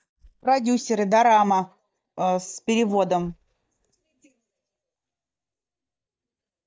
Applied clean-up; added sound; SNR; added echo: neural mask model DeepFilterNet 3.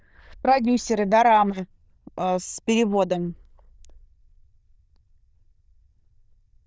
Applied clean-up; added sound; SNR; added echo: neural diffusion model UNIVERSE++.